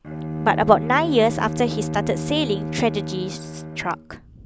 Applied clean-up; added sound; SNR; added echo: none; Bowed string instrument; 6 dB; none.